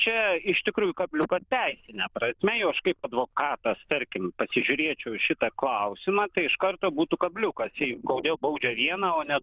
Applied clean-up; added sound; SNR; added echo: neural diffusion model UNIVERSE++.